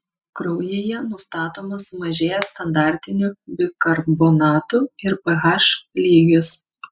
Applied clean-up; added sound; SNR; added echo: classical method spectral subtraction.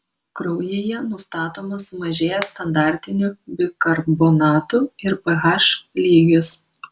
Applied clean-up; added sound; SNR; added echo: none; Finger snapping; 17 dB; none.